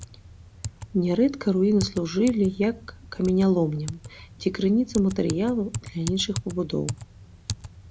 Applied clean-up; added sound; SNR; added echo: none; Typing; 13 dB; none.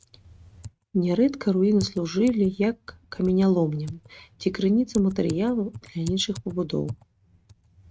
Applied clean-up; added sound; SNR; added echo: neural mask model RNNoise.